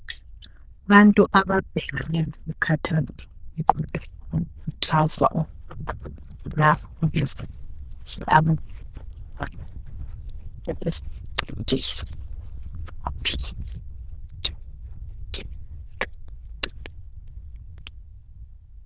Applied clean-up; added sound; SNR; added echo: neural diffusion model UNIVERSE++.